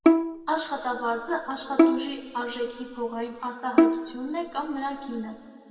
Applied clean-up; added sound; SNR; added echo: none; Bowed string instrument; -5 dB; reverberation time 2.2 s.